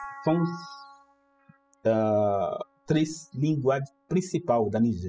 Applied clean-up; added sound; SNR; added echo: classical method spectral subtraction.